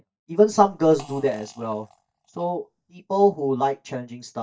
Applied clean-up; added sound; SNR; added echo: neural mask model DeepFilterNet 3.